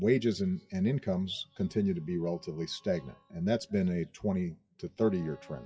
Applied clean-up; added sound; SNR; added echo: classical method WPE with log-MMSE.